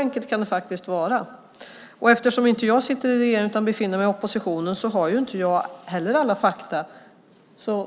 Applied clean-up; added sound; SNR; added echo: none; none; none; none.